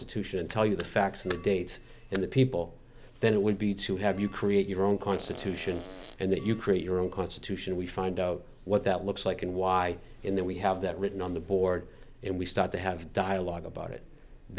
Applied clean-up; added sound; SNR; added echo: none; Bell + Fart; 14 dB; none.